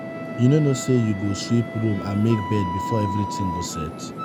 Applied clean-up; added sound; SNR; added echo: none; Fixed-wing aircraft, airplane + Wind instrument, woodwind instrument; 7 dB; none.